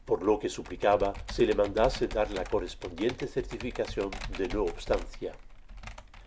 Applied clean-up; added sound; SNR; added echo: none; Computer keyboard; 10 dB; none.